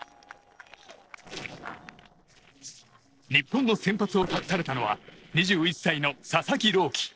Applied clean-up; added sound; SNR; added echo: neural separator model SepFormer DNS4.